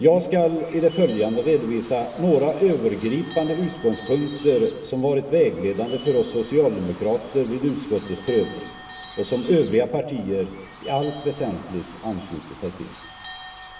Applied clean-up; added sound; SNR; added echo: none; Bird / Bell; 16 dB; reverberation time 1.6 s.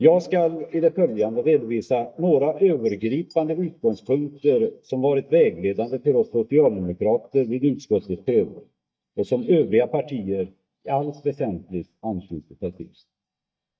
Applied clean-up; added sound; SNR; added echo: neural mask model DeepFilterNet 3.